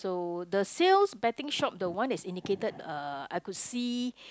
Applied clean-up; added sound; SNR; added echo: none; none; none; none.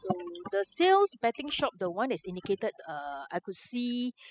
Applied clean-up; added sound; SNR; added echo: classical method spectral subtraction.